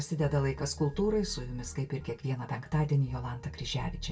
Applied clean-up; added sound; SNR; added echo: none; none; none; reverberation time 0.1 s.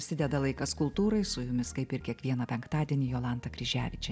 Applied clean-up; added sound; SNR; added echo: none; none; none; none.